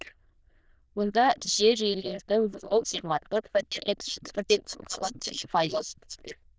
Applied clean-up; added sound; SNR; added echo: neural diffusion model UNIVERSE++.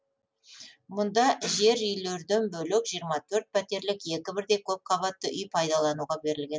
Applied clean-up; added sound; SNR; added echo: none; none; none; none.